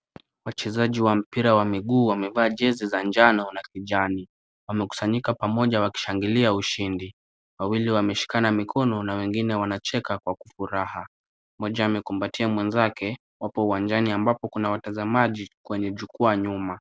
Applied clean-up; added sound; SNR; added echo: none; none; none; none.